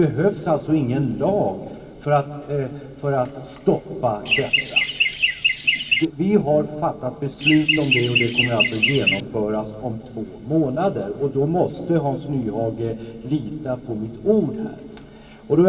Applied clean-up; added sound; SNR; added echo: none; Chirp, tweet; -5 dB; reverberation time 2.9 s.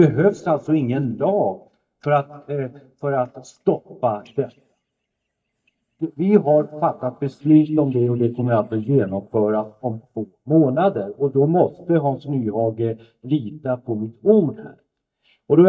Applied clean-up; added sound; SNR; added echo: neural mask model DeepFilterNet 3.